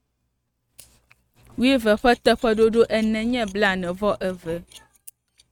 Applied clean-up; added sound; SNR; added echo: neural mask model RNNoise.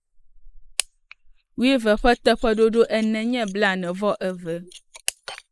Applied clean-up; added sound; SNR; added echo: neural mask model Resemble Enhance denoiser.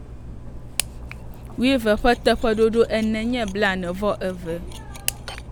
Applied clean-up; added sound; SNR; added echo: none; Cutlery, silverware; 12 dB; none.